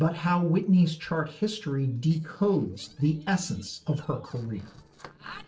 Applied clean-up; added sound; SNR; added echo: neural separator model SepFormer DNS4.